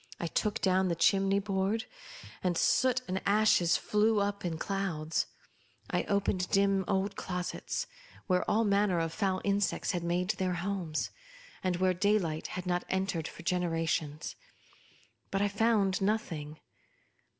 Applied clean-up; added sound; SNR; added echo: none; none; none; none.